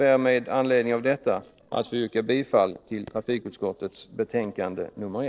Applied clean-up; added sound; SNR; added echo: neural separator model SepFormer DNS4.